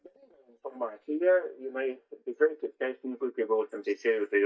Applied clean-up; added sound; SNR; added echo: neural mask model DeepFilterNet 3.